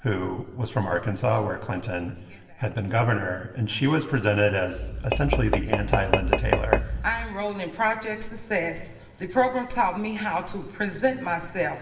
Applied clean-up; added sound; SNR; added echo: none; Tap / Glass; -1 dB; reverberation time 1.1 s.